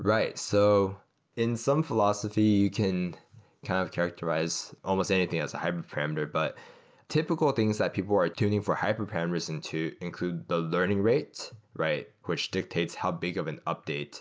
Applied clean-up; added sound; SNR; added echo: none; none; none; none.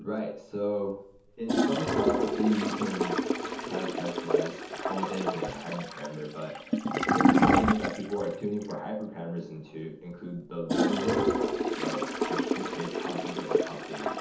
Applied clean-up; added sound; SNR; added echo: none; Toilet flush / Gurgling; -4 dB; reverberation time 0.6 s.